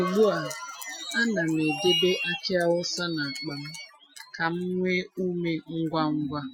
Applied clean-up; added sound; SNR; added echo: classical method Wiener filter.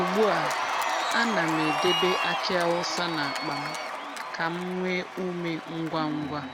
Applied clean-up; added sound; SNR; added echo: none; Cheering; 1 dB; none.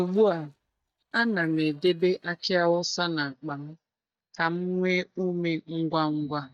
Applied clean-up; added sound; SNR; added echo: neural mask model DeepFilterNet 3.